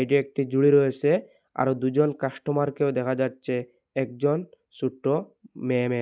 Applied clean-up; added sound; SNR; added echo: none; none; none; none.